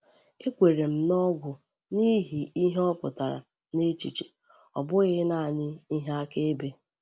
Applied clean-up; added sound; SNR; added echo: none; none; none; none.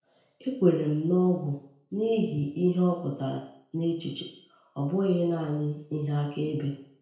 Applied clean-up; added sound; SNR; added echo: none; none; none; reverberation time 0.5 s.